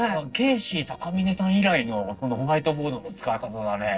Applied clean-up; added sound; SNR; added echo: neural separator model SepFormer DNS4.